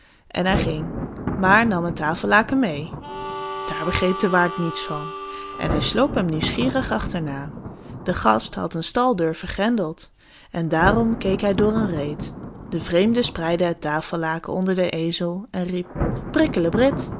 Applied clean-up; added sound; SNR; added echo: none; Thunder + Harmonica; 8 dB; none.